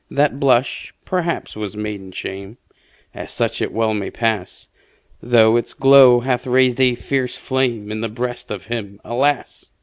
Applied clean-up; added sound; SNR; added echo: none; none; none; none.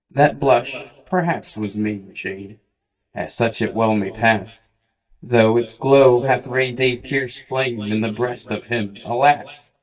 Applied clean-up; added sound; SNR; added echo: neural mask model DeepFilterNet 3.